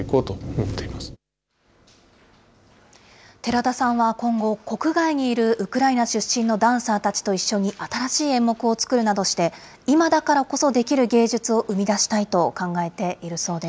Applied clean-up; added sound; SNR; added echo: none; none; none; none.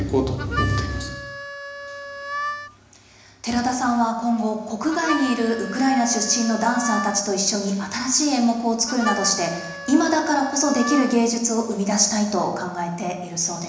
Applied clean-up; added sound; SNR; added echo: none; Harmonica; 10 dB; reverberation time 1.0 s.